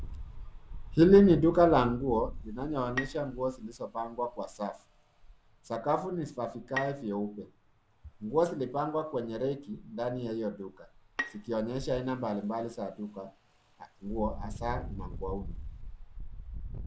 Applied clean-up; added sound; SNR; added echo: none; Bowed string instrument + Engine; 12 dB; none.